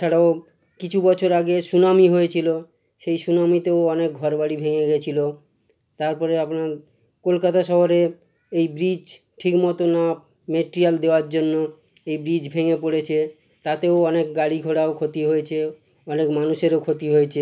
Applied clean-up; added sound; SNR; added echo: none; none; none; none.